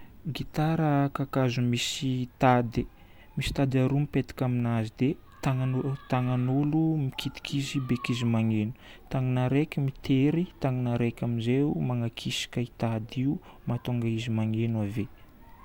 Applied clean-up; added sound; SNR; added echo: none; none; none; none.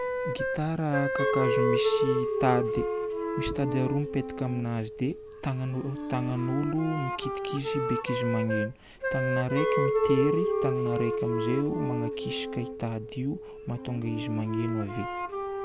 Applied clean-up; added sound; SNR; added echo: none; Wind instrument, woodwind instrument + Chink, clink; -1 dB; none.